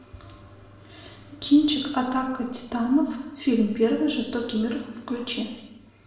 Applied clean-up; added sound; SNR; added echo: none; none; none; reverberation time 0.9 s.